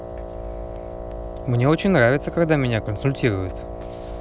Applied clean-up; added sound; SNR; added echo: none; Wind instrument, woodwind instrument; 12 dB; none.